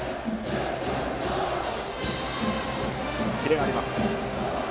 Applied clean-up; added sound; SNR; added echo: none; Aircraft; 15 dB; none.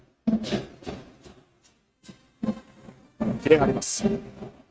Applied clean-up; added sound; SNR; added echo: neural mask model RNNoise.